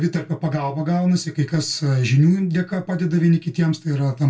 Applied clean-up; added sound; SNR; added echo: none; none; none; reverberation time 0.2 s.